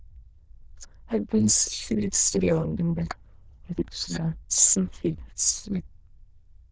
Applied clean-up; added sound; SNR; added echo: neural diffusion model UNIVERSE++.